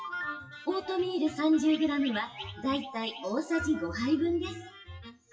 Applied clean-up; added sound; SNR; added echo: classical method WPE with log-MMSE.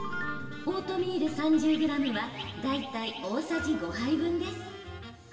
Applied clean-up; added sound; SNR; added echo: none; Piano; 14 dB; reverberation time 2.1 s.